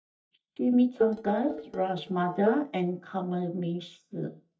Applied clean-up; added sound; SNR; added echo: neural mask model DeepFilterNet 3.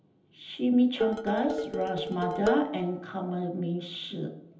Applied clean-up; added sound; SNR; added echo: none; Dishes, pots, and pans; 4 dB; reverberation time 1.2 s.